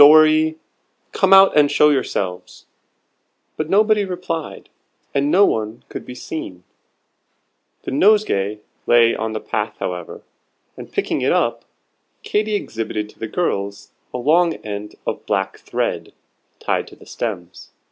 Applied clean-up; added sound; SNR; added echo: none; none; none; none.